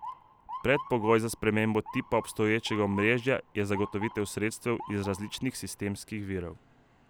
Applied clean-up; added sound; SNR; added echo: none; Motor vehicle (road) / Siren; 15 dB; none.